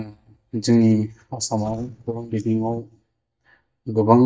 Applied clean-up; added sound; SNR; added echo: neural mask model DeepFilterNet 3.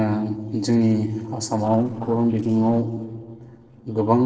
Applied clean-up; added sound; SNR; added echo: neural separator model SepFormer DNS4.